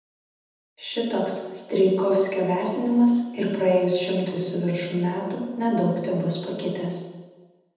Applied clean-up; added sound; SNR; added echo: none; none; none; reverberation time 1.1 s.